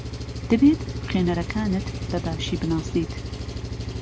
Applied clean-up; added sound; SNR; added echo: none; Engine; 6 dB; none.